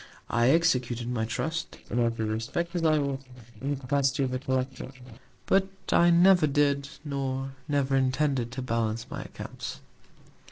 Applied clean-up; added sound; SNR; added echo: neural separator model SepFormer DNS4.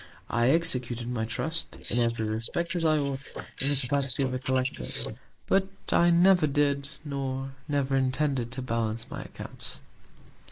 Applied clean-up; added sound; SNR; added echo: neural mask model Resemble Enhance denoiser.